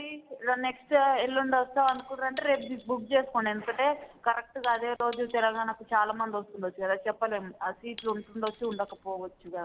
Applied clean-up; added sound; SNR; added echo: none; Shatter / Crushing; 17 dB; none.